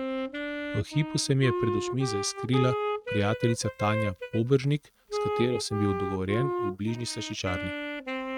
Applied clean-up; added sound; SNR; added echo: neural mask model RNNoise.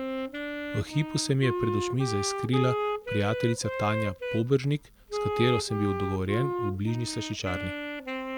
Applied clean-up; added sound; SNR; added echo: none; Wind instrument, woodwind instrument; 3 dB; none.